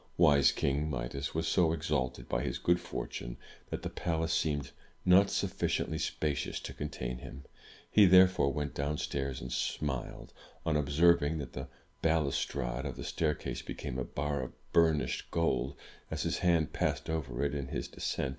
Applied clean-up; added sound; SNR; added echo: none; none; none; none.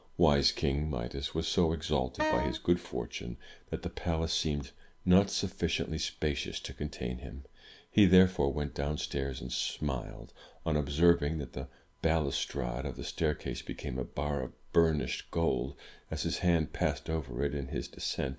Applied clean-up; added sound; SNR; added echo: none; Wind instrument, woodwind instrument; 5 dB; none.